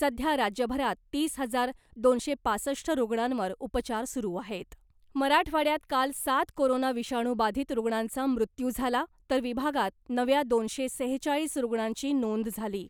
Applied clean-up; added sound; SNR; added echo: none; none; none; none.